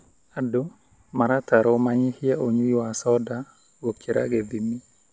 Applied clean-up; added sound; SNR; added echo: none; none; none; none.